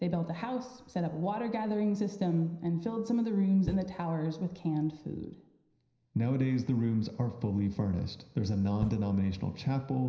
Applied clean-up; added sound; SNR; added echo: none; Knock; 12 dB; reverberation time 0.9 s.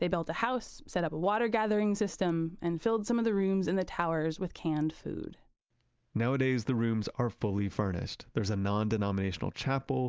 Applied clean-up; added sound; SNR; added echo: none; none; none; none.